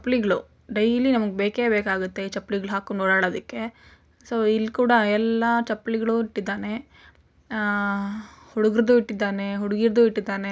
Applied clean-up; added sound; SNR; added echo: none; none; none; none.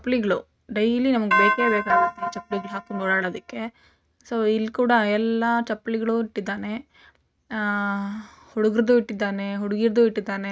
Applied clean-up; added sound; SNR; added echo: neural mask model RNNoise.